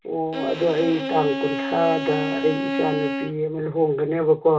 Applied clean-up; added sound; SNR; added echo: none; Bowed string instrument; 5 dB; reverberation time 0.2 s.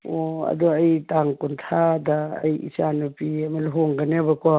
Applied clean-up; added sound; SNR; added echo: none; none; none; none.